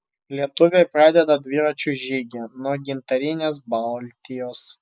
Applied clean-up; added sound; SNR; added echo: none; none; none; none.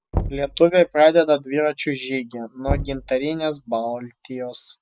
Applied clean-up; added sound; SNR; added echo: none; Knock; 10 dB; none.